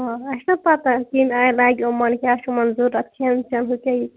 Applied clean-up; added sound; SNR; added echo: none; none; none; none.